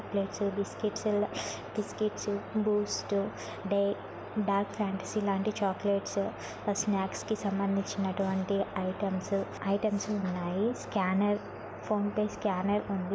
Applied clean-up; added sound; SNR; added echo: none; none; none; none.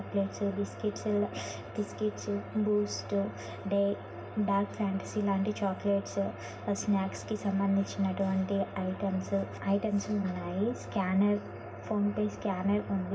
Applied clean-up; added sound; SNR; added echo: none; none; none; reverberation time 0.4 s.